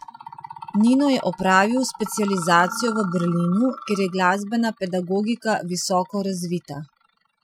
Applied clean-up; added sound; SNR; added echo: classical method Wiener filter.